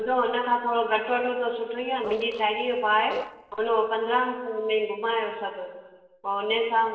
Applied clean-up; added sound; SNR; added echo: neural separator model SepFormer DNS4.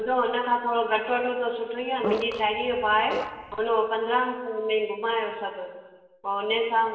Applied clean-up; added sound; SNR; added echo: none; Fart; 9 dB; reverberation time 1.2 s.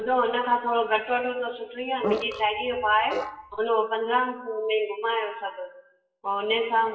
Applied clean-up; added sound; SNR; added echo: classical method WPE with log-MMSE.